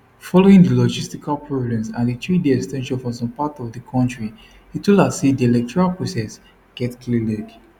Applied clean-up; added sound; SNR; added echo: none; none; none; none.